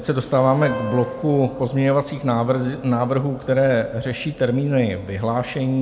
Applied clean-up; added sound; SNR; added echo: none; Wind instrument, woodwind instrument; 13 dB; none.